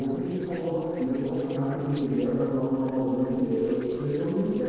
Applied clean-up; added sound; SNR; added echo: neural separator model SepFormer DNS4.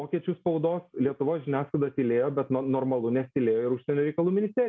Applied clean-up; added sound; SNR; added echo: none; none; none; none.